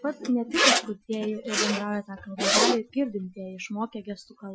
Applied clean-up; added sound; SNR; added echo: classical method Wiener filter.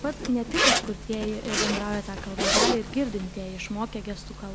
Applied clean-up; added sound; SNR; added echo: none; Zipper (clothing); -2 dB; none.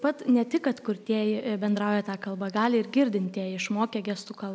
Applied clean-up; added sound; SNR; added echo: none; none; none; none.